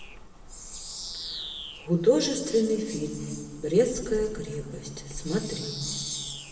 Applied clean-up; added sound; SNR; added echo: none; Bird vocalization, bird call, bird song; 12 dB; reverberation time 2.4 s.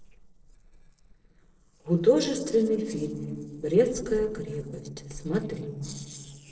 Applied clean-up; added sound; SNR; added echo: neural separator model SepFormer DNS4.